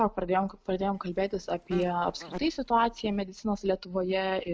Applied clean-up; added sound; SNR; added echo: none; Insect; 16 dB; none.